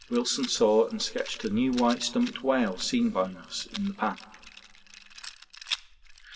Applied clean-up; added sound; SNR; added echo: none; Rattle; 15 dB; reverberation time 1.1 s.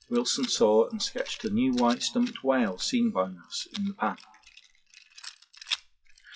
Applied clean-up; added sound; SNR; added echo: classical method WPE with log-MMSE.